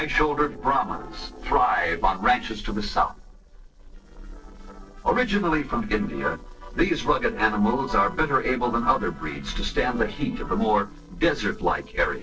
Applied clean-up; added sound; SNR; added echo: neural separator model SepFormer DNS4.